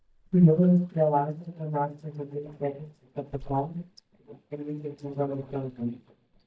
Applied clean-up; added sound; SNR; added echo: neural mask model DeepFilterNet 3.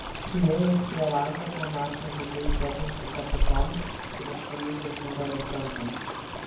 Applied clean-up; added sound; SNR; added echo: none; Stream; 0 dB; reverberation time 0.9 s.